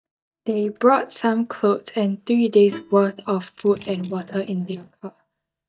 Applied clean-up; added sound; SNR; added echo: neural mask model DeepFilterNet 3.